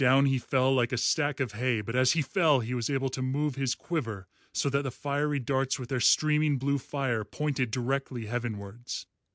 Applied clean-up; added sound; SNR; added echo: none; none; none; none.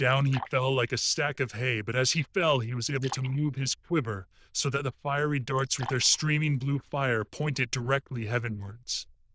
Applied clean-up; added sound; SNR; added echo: neural diffusion model UNIVERSE++.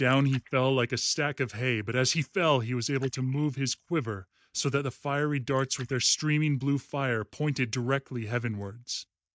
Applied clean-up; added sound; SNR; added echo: neural mask model DeepFilterNet 3.